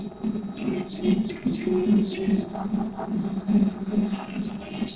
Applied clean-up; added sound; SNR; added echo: neural separator model SepFormer DNS4.